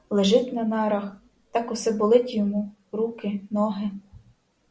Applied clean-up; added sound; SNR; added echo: none; none; none; none.